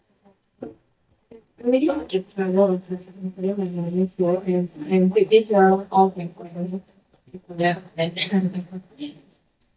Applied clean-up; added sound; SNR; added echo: neural mask model DeepFilterNet 3.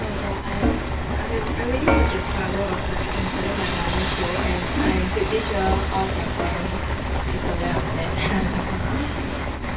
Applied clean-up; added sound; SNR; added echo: none; Frying (food) / Dishes, pots, and pans; -3 dB; reverberation time 0.2 s.